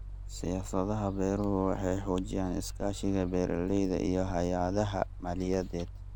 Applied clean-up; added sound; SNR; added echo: none; Mechanical fan; 10 dB; none.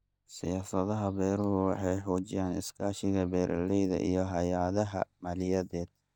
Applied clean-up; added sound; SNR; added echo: neural mask model DeepFilterNet 3.